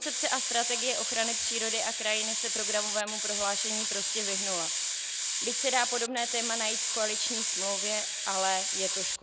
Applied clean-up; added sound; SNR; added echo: none; Hiss; -3 dB; none.